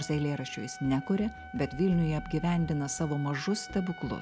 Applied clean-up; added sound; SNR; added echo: none; Trumpet; 16 dB; none.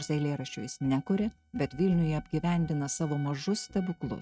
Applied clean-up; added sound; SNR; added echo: neural mask model RNNoise.